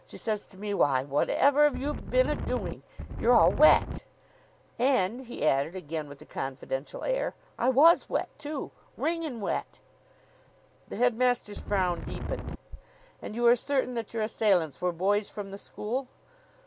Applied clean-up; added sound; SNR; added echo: none; Wind; 6 dB; none.